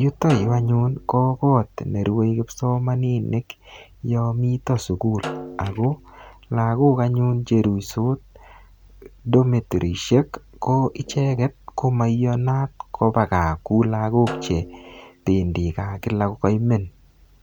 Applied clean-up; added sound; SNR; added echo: none; Snare drum; 16 dB; none.